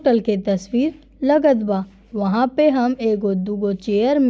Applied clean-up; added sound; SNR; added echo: none; none; none; none.